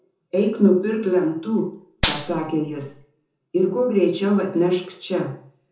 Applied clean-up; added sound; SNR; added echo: none; Gunshot, gunfire; 0 dB; reverberation time 0.6 s.